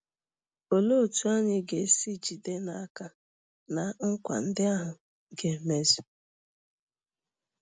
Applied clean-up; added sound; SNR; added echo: none; none; none; none.